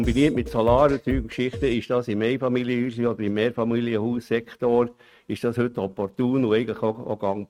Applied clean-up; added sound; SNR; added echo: neural mask model RNNoise.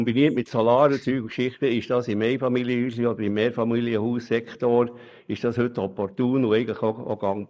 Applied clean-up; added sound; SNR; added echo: neural mask model Resemble Enhance denoiser.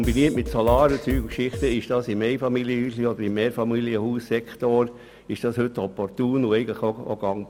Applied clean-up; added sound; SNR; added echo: none; Drum kit; 6 dB; none.